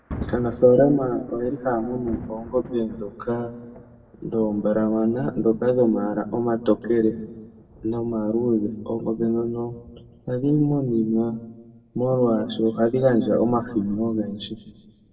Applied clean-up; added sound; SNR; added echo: none; Thunder; 20 dB; reverberation time 0.9 s.